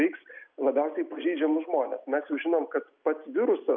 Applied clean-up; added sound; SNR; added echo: none; none; none; none.